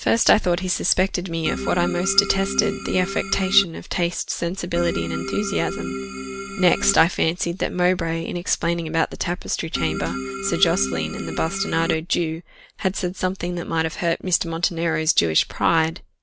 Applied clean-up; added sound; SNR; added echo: none; Organ; 6 dB; none.